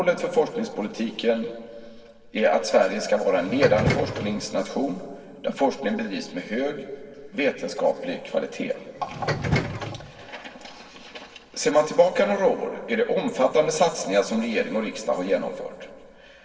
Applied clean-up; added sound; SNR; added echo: none; Subway, metro, underground; 4 dB; reverberation time 2.1 s.